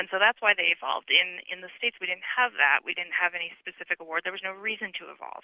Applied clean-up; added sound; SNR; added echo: none; none; none; none.